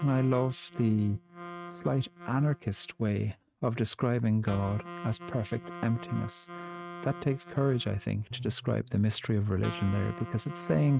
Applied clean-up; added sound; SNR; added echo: neural mask model RNNoise.